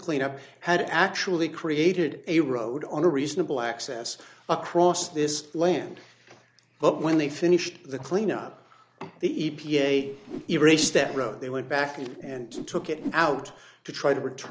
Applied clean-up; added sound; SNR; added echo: none; Whoosh, swoosh, swish; 12 dB; none.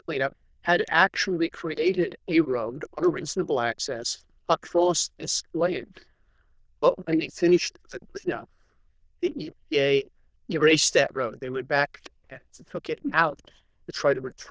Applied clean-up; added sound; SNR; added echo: neural diffusion model UNIVERSE++.